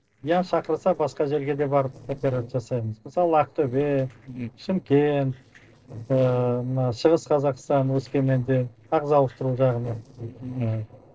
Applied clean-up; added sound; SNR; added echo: neural separator model SepFormer DNS4.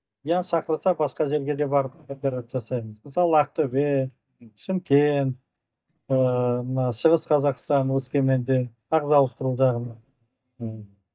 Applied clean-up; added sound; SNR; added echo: neural mask model DeepFilterNet 3.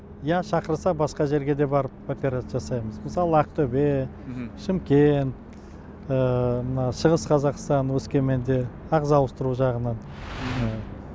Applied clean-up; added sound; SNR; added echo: none; none; none; none.